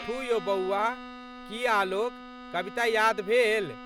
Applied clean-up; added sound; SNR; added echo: none; Bowed string instrument; 14 dB; none.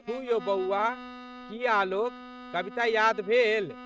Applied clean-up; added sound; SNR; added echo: neural mask model RNNoise.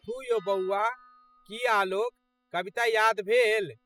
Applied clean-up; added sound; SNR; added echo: classical method spectral subtraction.